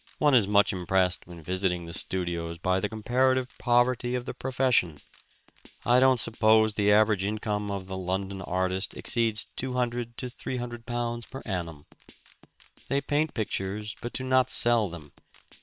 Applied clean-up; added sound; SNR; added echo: neural separator model SepFormer WHAM!.